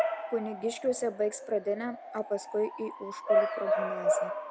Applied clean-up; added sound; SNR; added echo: none; Bark / Motor vehicle (road) / Siren; -1 dB; none.